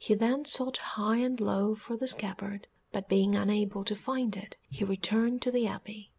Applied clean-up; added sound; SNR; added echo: none; none; none; none.